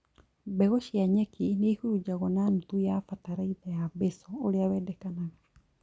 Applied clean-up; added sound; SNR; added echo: none; none; none; none.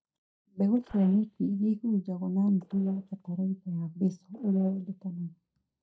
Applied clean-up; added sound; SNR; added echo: neural mask model DeepFilterNet 3.